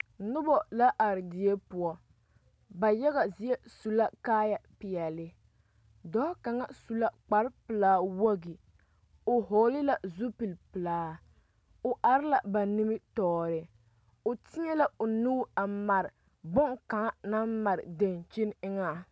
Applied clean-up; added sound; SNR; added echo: none; none; none; none.